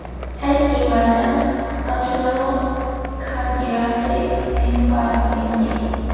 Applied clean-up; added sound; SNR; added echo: none; Skateboard; 14 dB; reverberation time 2.2 s.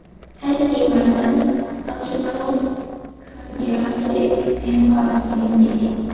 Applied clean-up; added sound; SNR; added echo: neural separator model SepFormer DNS4.